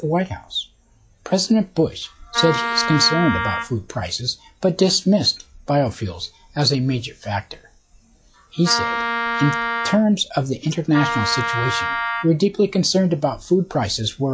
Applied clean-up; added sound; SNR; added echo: classical method log-MMSE.